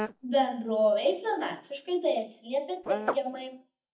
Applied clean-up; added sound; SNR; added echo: neural mask model DeepFilterNet 3.